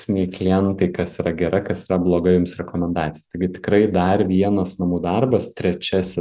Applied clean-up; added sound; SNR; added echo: none; none; none; none.